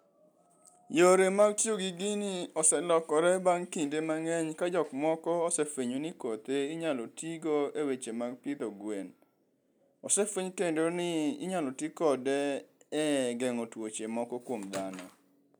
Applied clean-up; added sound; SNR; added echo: none; none; none; none.